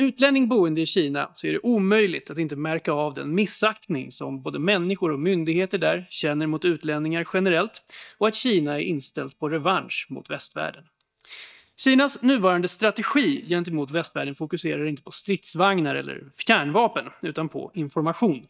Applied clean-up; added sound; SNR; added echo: neural mask model DeepFilterNet 3.